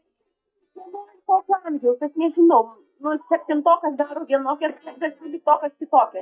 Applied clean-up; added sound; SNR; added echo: neural mask model DeepFilterNet 3.